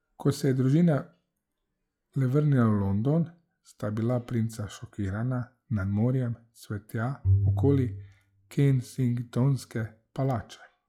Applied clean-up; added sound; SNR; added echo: classical method log-MMSE.